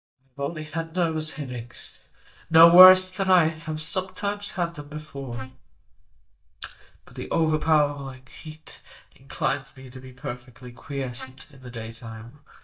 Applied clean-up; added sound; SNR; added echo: neural mask model DeepFilterNet 3.